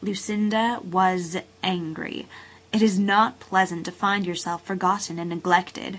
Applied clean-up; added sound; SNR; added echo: none; none; none; none.